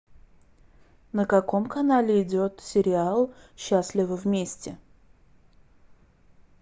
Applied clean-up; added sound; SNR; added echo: none; none; none; none.